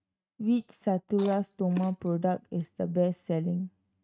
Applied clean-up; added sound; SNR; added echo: neural mask model RNNoise.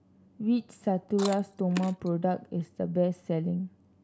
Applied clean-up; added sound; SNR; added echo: none; Chewing, mastication; 13 dB; none.